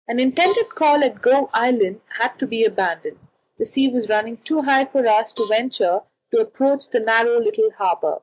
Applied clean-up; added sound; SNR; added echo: neural mask model DeepFilterNet 3.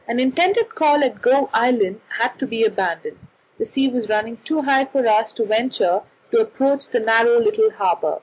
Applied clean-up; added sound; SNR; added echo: none; none; none; none.